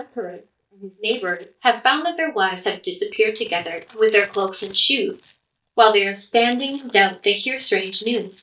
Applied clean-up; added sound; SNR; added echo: neural mask model DeepFilterNet 3.